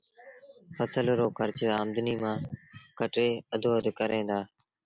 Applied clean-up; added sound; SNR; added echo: none; none; none; none.